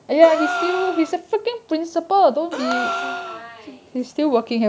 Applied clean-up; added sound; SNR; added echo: none; Gasp; 9 dB; none.